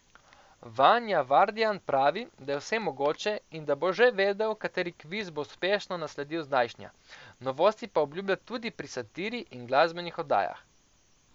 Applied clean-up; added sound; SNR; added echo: none; none; none; none.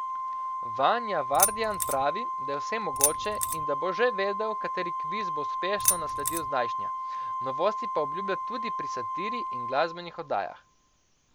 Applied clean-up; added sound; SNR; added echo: none; Keys jangling + Organ; -1 dB; none.